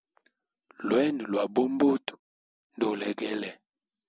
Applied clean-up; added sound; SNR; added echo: none; none; none; none.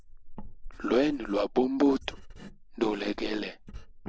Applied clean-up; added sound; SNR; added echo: neural mask model Resemble Enhance denoiser.